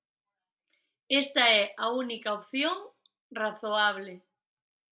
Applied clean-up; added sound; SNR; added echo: none; none; none; none.